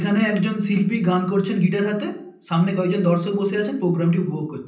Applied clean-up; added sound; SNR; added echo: none; none; none; reverberation time 0.6 s.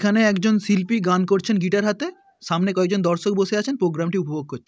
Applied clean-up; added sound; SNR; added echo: none; none; none; none.